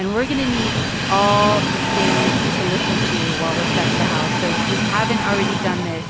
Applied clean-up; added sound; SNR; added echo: none; Train; -3 dB; none.